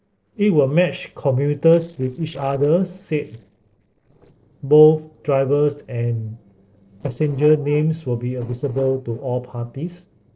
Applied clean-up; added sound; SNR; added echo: neural separator model SepFormer DNS4.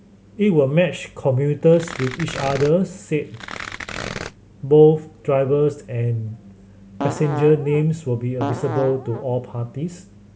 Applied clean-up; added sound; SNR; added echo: none; Tearing + Fart; 10 dB; none.